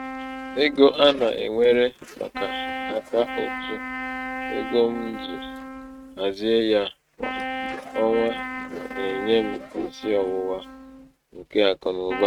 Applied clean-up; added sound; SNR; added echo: neural mask model RNNoise.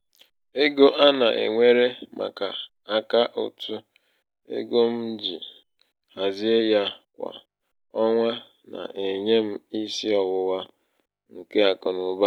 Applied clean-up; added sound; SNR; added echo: none; none; none; none.